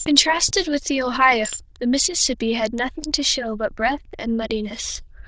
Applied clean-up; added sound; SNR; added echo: neural diffusion model UNIVERSE++.